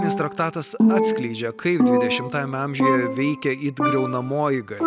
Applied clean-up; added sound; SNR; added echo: none; Percussion; -1 dB; none.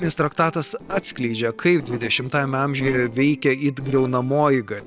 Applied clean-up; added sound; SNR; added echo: neural separator model SepFormer DNS4.